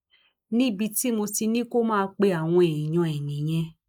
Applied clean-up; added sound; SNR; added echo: neural mask model Resemble Enhance denoiser.